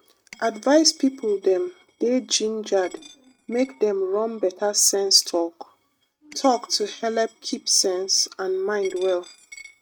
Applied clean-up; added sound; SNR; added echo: neural mask model RNNoise.